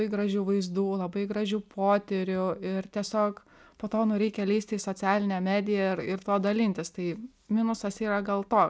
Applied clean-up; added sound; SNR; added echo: none; none; none; none.